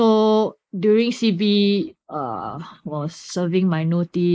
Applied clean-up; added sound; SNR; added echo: neural mask model Resemble Enhance denoiser.